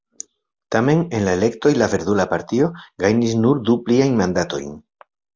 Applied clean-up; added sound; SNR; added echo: none; none; none; none.